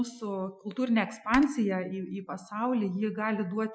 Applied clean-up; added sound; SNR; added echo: classical method Wiener filter.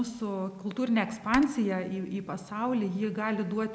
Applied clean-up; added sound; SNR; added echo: none; Typing; 16 dB; none.